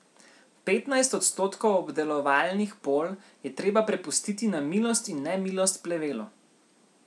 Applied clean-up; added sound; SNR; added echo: none; none; none; none.